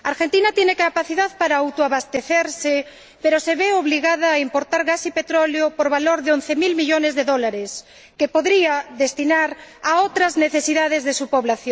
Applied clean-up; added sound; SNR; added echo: none; none; none; none.